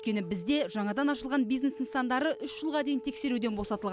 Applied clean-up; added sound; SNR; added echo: none; Wind instrument, woodwind instrument; 15 dB; none.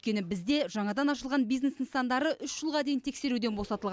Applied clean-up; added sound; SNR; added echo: none; none; none; none.